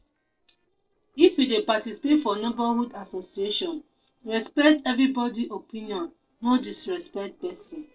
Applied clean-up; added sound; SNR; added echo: neural separator model SepFormer DNS4.